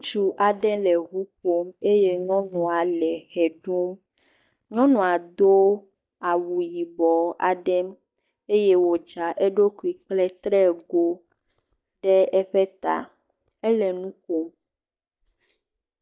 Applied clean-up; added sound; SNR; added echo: neural mask model DeepFilterNet 3.